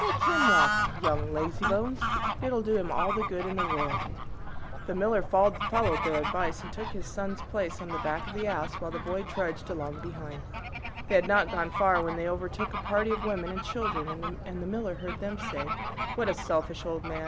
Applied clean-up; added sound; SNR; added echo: none; Bird / Fowl; 1 dB; none.